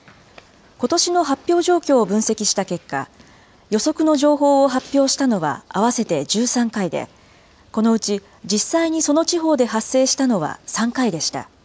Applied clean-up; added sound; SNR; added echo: none; none; none; none.